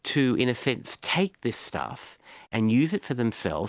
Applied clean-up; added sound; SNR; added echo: none; none; none; none.